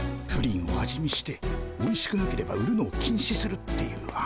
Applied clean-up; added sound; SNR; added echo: none; none; none; none.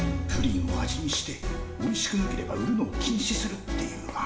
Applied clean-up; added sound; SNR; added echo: none; Guitar; 10 dB; reverberation time 0.7 s.